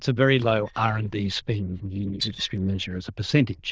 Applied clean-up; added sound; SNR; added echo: neural diffusion model UNIVERSE++.